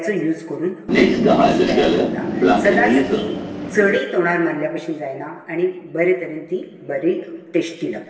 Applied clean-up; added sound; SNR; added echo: none; Train; -5 dB; reverberation time 0.9 s.